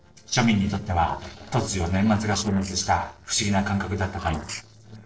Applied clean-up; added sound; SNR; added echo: neural separator model SepFormer DNS4.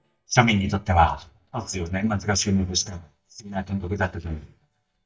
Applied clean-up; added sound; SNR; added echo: neural mask model DeepFilterNet 3.